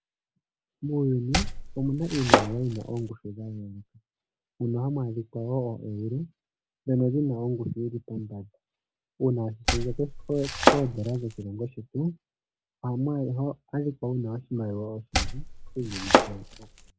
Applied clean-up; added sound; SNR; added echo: none; Domestic sounds, home sounds; -4 dB; none.